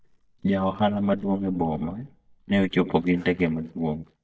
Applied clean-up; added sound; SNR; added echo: neural mask model DeepFilterNet 3.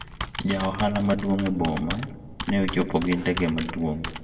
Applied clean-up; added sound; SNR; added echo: none; Computer keyboard; 9 dB; reverberation time 1.3 s.